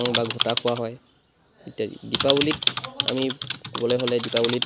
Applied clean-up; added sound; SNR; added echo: none; Typing; 1 dB; none.